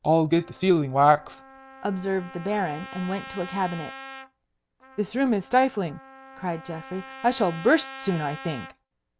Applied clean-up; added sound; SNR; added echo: none; Trumpet; 17 dB; none.